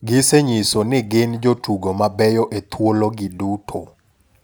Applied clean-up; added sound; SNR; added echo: none; none; none; none.